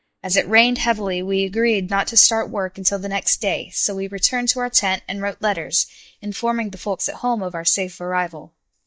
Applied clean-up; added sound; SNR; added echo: neural mask model DeepFilterNet 3.